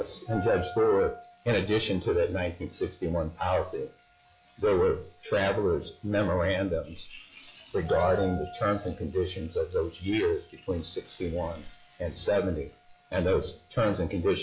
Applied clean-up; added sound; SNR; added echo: classical method log-MMSE.